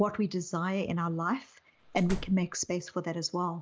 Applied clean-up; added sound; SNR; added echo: none; Slam; 9 dB; none.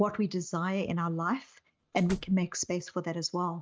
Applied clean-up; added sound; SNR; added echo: neural mask model RNNoise.